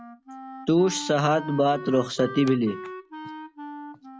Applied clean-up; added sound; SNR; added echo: none; Wind instrument, woodwind instrument; 13 dB; none.